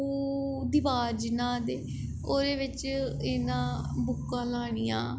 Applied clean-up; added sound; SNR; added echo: none; none; none; none.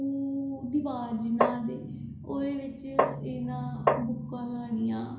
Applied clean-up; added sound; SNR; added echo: none; Tap; -4 dB; reverberation time 0.7 s.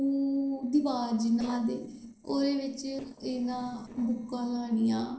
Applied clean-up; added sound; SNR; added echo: neural separator model SepFormer DNS4.